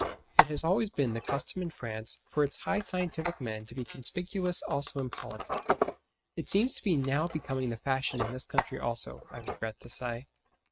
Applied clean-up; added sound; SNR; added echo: neural mask model RNNoise.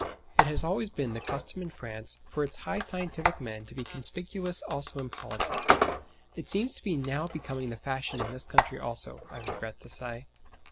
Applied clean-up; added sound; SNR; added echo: none; Squeak; 0 dB; none.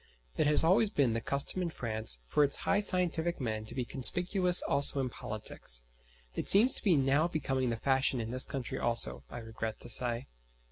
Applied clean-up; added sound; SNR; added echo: none; none; none; none.